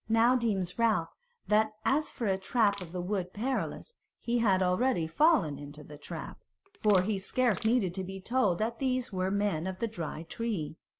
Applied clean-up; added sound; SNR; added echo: none; Crushing; 18 dB; none.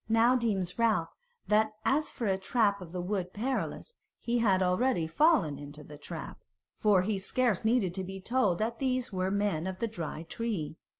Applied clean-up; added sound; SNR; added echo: none; none; none; none.